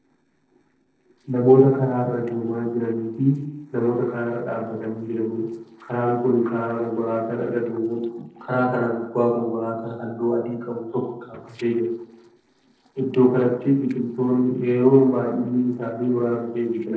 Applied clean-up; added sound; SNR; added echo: neural separator model SepFormer DNS4.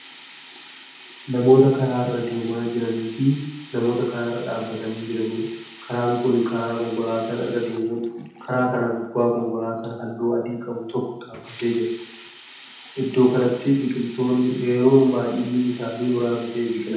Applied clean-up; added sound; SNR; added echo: none; Sink (filling or washing); 16 dB; reverberation time 0.8 s.